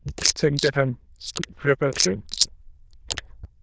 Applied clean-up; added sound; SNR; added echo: neural diffusion model UNIVERSE++.